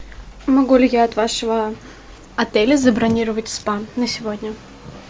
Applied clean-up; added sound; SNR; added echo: none; none; none; none.